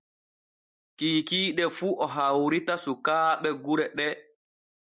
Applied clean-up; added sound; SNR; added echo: none; none; none; none.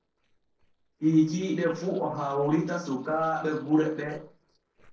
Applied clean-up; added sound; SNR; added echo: neural separator model SepFormer DNS4.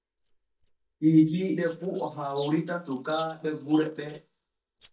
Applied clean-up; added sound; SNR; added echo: neural mask model DeepFilterNet 3.